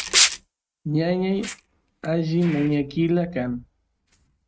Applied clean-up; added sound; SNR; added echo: neural mask model RNNoise.